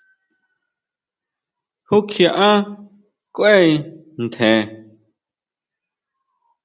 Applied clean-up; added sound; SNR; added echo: none; none; none; none.